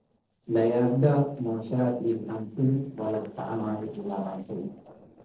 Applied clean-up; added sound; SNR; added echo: neural separator model SepFormer DNS4.